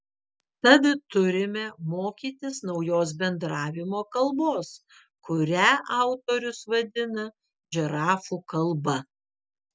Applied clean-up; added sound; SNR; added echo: none; none; none; none.